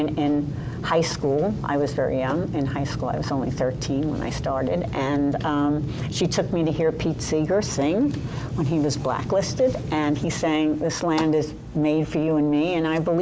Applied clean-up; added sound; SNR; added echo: none; none; none; none.